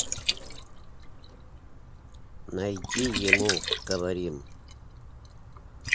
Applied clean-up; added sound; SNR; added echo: none; Liquid; -2 dB; none.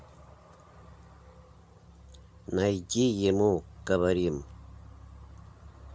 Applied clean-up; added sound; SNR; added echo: none; none; none; none.